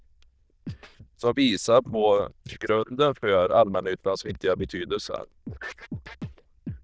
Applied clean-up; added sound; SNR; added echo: neural diffusion model UNIVERSE++.